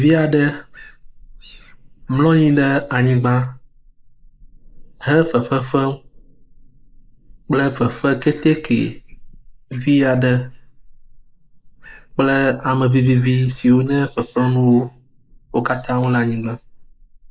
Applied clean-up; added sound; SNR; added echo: neural mask model Resemble Enhance denoiser.